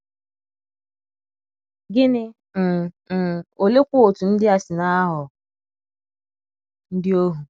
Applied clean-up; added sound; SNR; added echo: none; none; none; none.